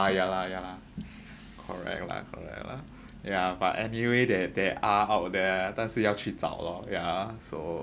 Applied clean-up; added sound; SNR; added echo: none; none; none; none.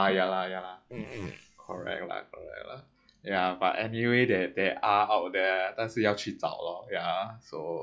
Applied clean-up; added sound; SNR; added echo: classical method log-MMSE.